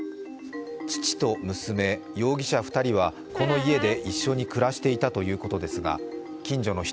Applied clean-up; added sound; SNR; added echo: none; Squeak; 6 dB; none.